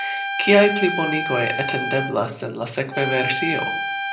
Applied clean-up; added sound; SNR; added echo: none; Trumpet; 4 dB; reverberation time 0.5 s.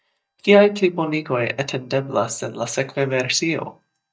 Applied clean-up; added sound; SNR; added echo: neural mask model DeepFilterNet 3.